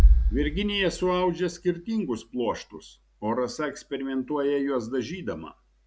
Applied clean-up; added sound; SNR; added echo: none; Bass drum; 0 dB; none.